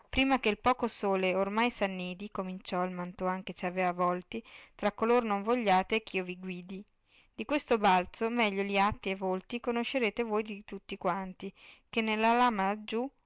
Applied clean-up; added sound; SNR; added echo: none; none; none; none.